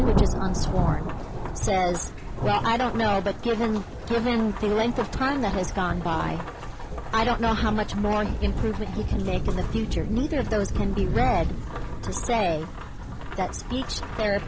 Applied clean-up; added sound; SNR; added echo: none; Rain / Thunderstorm; 1 dB; none.